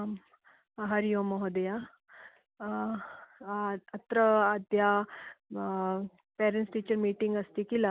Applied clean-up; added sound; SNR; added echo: none; none; none; none.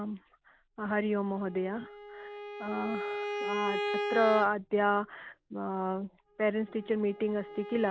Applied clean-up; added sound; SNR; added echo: none; Bowed string instrument; 7 dB; none.